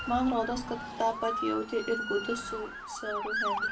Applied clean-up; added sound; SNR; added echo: none; Motor vehicle (road) / Siren; 3 dB; reverberation time 0.2 s.